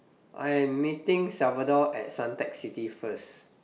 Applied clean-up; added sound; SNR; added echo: none; none; none; none.